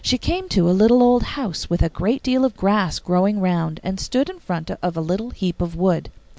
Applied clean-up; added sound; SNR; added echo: none; none; none; none.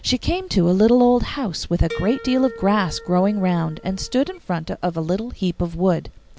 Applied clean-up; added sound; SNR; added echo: none; Harp; 17 dB; none.